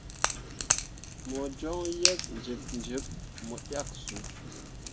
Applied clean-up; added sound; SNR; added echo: none; Crack / Crackle; -4 dB; none.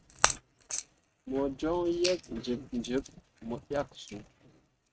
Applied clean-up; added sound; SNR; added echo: neural mask model RNNoise.